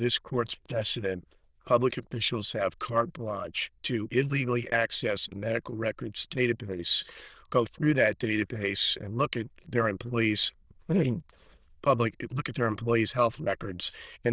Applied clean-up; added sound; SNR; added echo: neural diffusion model UNIVERSE++.